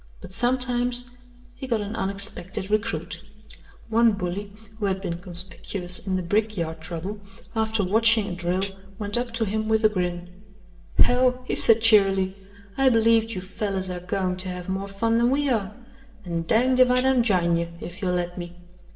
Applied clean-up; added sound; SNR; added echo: none; Tambourine; 2 dB; reverberation time 0.8 s.